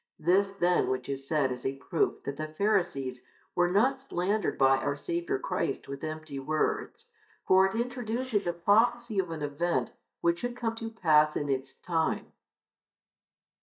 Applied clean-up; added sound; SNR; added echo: neural mask model DeepFilterNet 3.